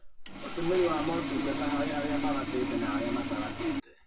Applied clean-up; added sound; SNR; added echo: none; Sawing; -1 dB; reverberation time 0.1 s.